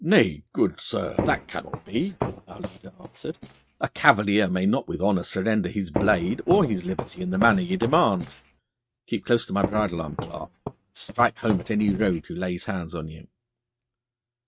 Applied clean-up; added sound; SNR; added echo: neural mask model RNNoise.